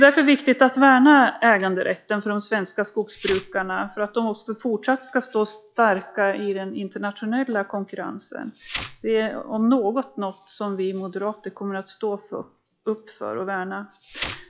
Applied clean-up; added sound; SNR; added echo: classical method log-MMSE.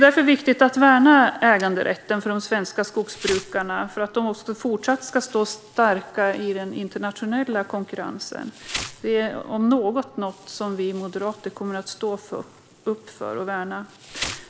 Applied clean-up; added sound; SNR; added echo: none; Insect; 19 dB; none.